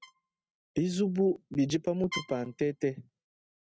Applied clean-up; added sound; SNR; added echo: neural mask model RNNoise.